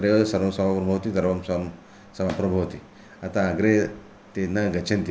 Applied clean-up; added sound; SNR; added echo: none; none; none; none.